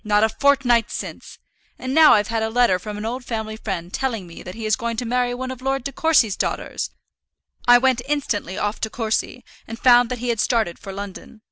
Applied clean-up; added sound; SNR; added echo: none; none; none; none.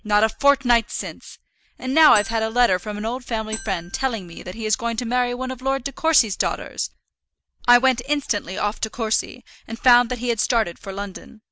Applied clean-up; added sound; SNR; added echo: none; Marimba, xylophone; 13 dB; none.